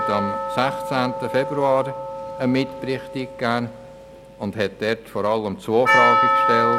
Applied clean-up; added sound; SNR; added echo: none; Percussion; 1 dB; none.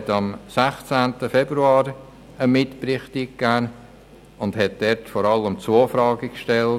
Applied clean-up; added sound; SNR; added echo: none; none; none; none.